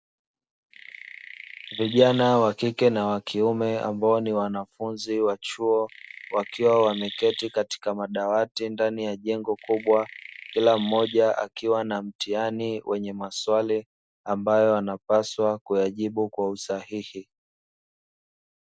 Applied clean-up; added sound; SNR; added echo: none; Chirp, tweet; 14 dB; none.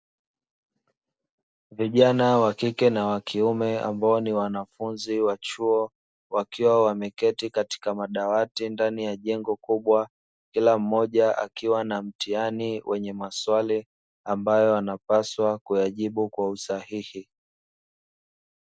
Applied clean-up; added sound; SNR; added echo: none; none; none; none.